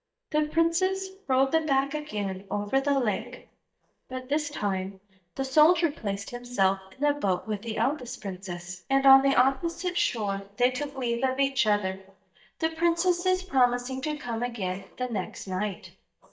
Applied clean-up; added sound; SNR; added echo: neural mask model DeepFilterNet 3.